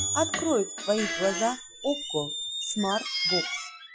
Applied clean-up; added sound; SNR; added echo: classical method Wiener filter.